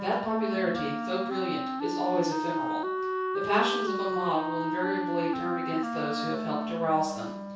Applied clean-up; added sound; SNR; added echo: none; Wind instrument, woodwind instrument; 1 dB; reverberation time 0.6 s.